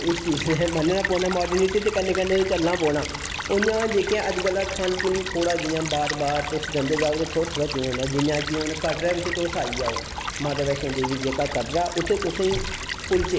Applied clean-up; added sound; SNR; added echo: none; Stream / Trickle, dribble; 7 dB; none.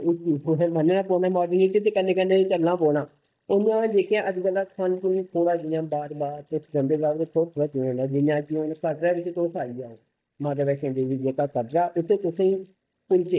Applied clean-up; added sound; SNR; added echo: neural mask model DeepFilterNet 3.